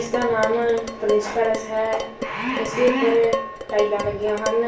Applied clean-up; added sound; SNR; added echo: none; Dishes, pots, and pans; 8 dB; reverberation time 0.3 s.